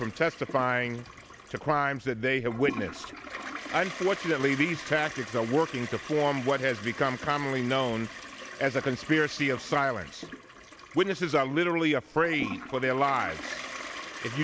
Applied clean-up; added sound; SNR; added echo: none; Toilet flush; 12 dB; none.